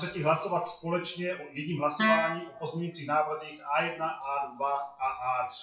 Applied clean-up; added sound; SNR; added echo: classical method WPE with log-MMSE.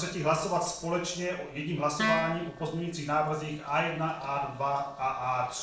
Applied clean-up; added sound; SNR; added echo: neural separator model SepFormer DNS4.